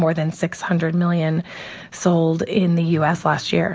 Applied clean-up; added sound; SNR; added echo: none; none; none; none.